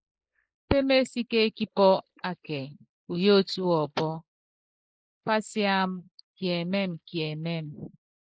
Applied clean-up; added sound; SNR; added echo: neural mask model Resemble Enhance denoiser.